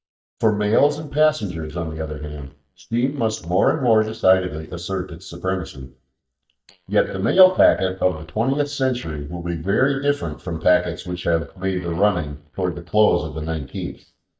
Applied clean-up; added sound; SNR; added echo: neural mask model DeepFilterNet 3.